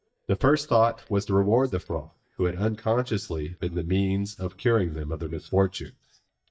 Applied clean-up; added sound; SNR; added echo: neural mask model DeepFilterNet 3.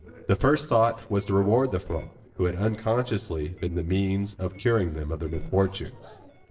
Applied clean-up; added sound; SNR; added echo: neural separator model SepFormer DNS4.